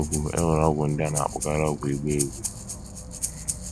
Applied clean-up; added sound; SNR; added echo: none; Insect / Frog + Breathing; 6 dB; none.